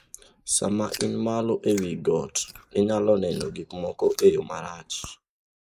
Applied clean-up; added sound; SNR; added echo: neural mask model Resemble Enhance denoiser.